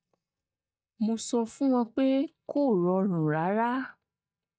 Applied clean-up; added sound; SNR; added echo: neural mask model DeepFilterNet 3.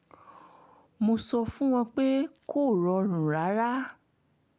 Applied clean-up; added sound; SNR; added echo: none; none; none; none.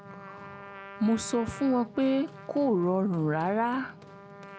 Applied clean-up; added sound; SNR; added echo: none; Run + Trumpet; 16 dB; none.